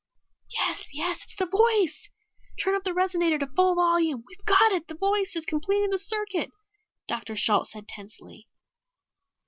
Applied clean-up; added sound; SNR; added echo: none; none; none; none.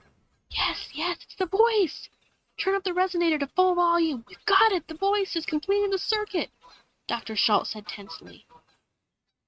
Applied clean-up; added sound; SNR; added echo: neural mask model RNNoise.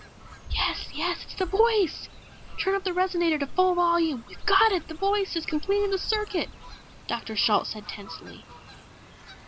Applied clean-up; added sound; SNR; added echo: none; Fowl; 15 dB; none.